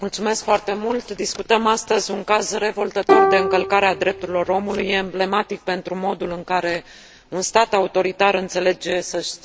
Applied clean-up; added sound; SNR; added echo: none; Plucked string instrument; 0 dB; none.